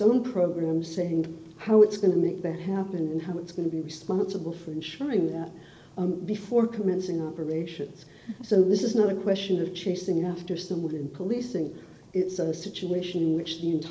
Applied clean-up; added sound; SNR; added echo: none; none; none; none.